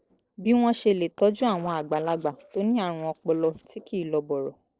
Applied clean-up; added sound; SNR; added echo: neural separator model SepFormer DNS4.